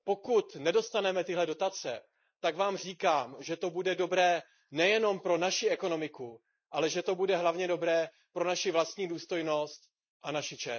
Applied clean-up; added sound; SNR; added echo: neural mask model Resemble Enhance denoiser.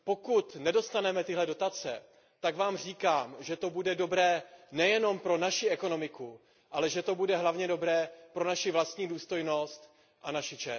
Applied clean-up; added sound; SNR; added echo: none; none; none; none.